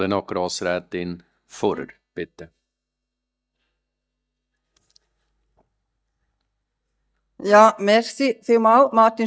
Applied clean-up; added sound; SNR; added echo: neural mask model DeepFilterNet 3.